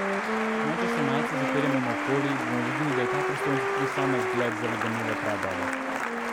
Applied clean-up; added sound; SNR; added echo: none; Applause + Wind instrument, woodwind instrument; -4 dB; none.